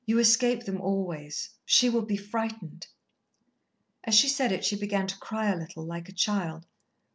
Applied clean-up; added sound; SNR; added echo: none; none; none; none.